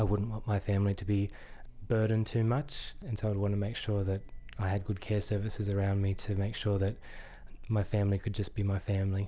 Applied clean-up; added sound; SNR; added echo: none; none; none; none.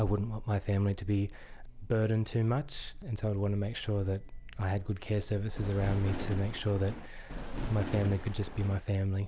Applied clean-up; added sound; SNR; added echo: none; Thunder; 7 dB; none.